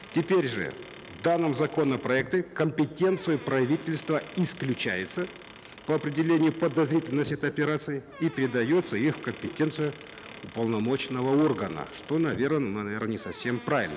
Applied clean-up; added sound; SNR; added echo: none; Squeak / Wood; 18 dB; none.